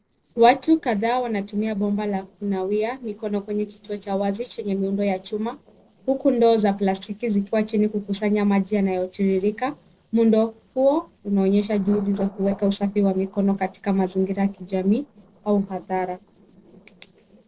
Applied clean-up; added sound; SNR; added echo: neural separator model SepFormer DNS4.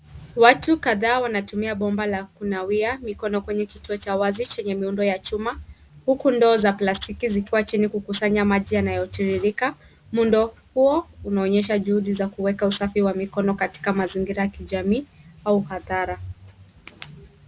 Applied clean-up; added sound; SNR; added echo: none; none; none; none.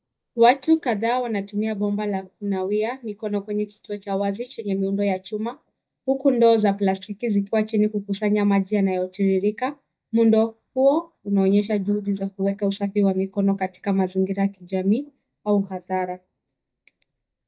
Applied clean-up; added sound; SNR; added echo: neural mask model DeepFilterNet 3.